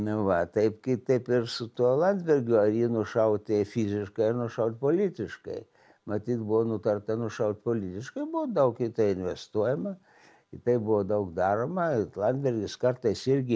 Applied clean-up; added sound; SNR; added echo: none; none; none; none.